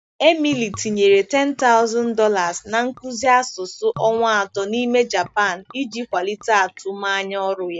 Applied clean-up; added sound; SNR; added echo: neural mask model DeepFilterNet 3.